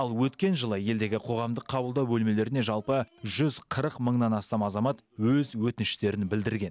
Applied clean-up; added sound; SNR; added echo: none; none; none; none.